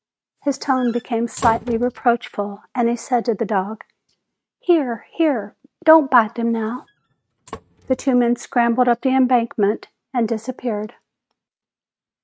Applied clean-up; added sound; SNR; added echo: neural mask model RNNoise.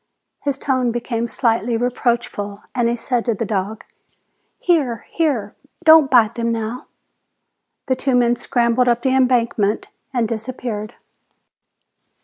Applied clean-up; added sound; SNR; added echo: none; none; none; none.